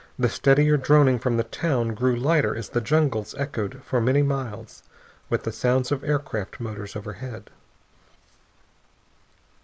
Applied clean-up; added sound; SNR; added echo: none; none; none; none.